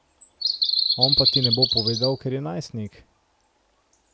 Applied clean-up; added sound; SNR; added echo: none; Bird vocalization, bird call, bird song; -4 dB; none.